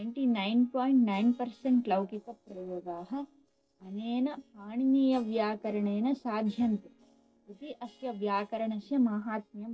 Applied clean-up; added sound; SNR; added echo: neural separator model SepFormer DNS4.